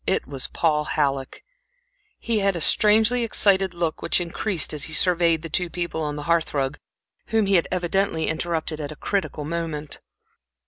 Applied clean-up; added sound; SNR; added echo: none; none; none; none.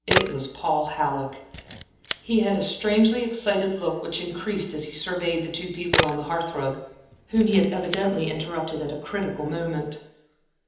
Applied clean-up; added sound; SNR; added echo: none; Camera; 6 dB; reverberation time 1.3 s.